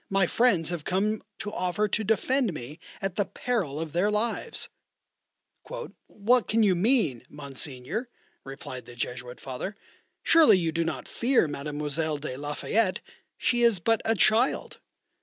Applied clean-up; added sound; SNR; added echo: none; none; none; none.